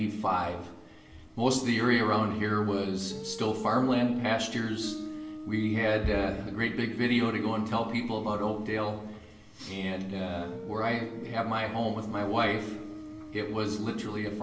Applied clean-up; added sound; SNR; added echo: none; Guitar; 15 dB; reverberation time 0.7 s.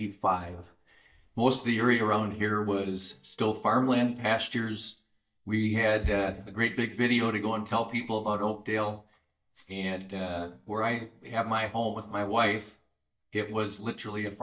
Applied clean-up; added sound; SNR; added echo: neural mask model DeepFilterNet 3.